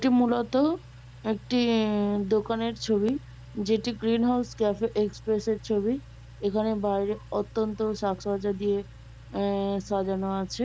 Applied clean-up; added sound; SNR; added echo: none; Engine; 19 dB; none.